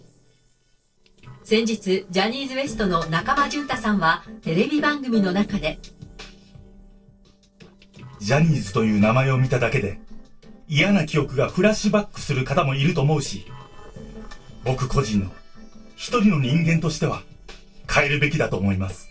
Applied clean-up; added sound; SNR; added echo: neural separator model SepFormer DNS4.